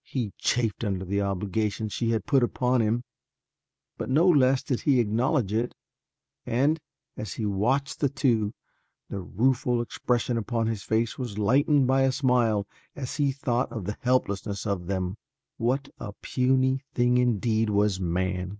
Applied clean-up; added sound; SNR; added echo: none; none; none; none.